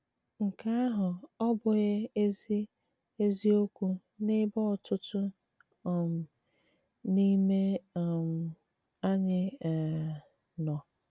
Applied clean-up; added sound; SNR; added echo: none; none; none; none.